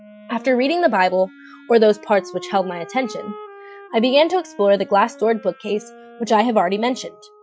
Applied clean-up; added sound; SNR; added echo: classical method Wiener filter.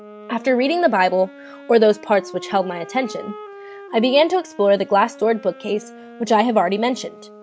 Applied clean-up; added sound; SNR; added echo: none; Wind instrument, woodwind instrument; 19 dB; none.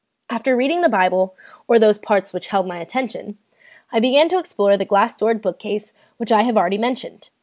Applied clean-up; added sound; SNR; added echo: none; none; none; none.